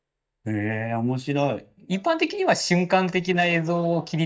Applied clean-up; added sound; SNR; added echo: neural mask model DeepFilterNet 3.